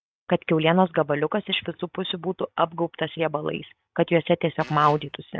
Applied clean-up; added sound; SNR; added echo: none; Fart; 18 dB; none.